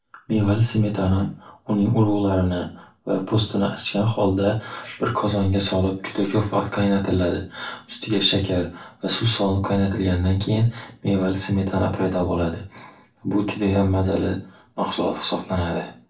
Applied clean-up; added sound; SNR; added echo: none; none; none; reverberation time 0.3 s.